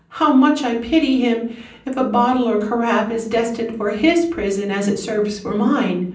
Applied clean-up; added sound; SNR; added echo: none; none; none; reverberation time 0.6 s.